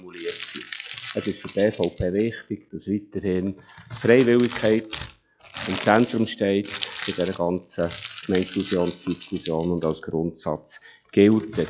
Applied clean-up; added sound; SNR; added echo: classical method log-MMSE.